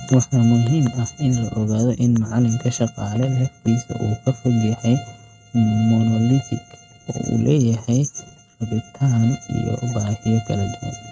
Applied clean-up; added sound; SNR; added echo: neural mask model RNNoise.